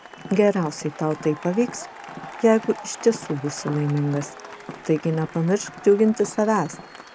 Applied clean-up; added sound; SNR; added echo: none; Applause / Cheering + Tap; 16 dB; none.